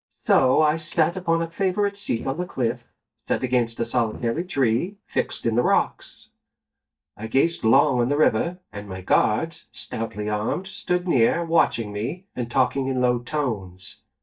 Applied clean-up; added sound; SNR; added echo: neural mask model DeepFilterNet 3.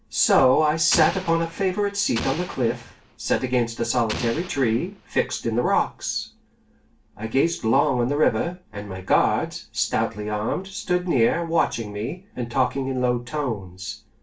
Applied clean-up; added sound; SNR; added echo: none; Explosion; 12 dB; reverberation time 0.2 s.